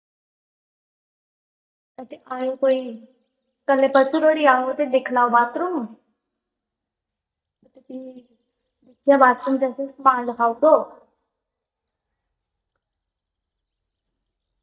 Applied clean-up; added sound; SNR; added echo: neural mask model DeepFilterNet 3.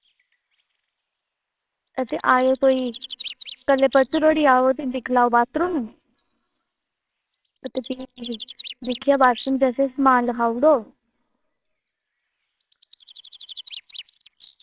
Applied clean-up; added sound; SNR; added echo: neural separator model SepFormer WHAMR!.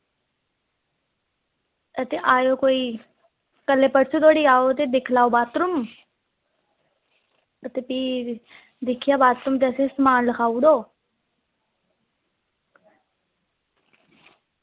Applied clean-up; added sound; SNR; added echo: none; none; none; none.